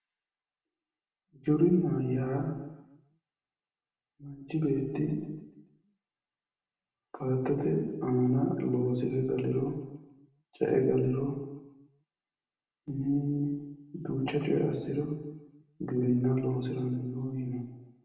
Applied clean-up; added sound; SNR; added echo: none; none; none; reverberation time 1.0 s.